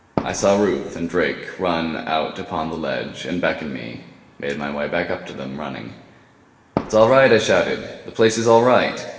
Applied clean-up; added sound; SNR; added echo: none; Fireworks; 11 dB; reverberation time 1.3 s.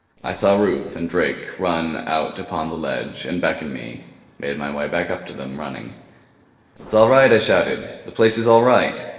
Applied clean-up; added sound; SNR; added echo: neural separator model SepFormer DNS4.